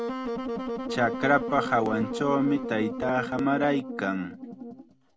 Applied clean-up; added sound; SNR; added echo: none; Wind instrument, woodwind instrument; 6 dB; none.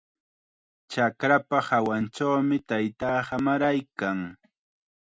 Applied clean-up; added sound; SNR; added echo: none; none; none; none.